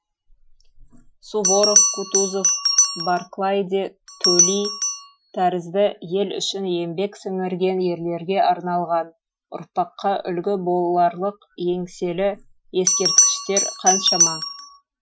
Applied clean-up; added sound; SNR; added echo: classical method Wiener filter.